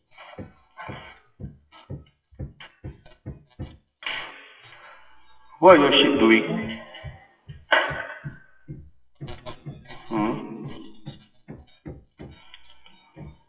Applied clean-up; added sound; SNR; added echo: classical method WPE with log-MMSE.